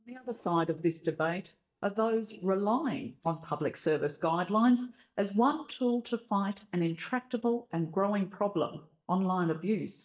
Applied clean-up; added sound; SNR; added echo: neural mask model DeepFilterNet 3.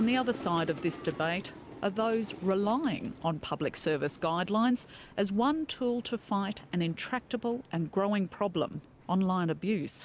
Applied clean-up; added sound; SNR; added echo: none; none; none; none.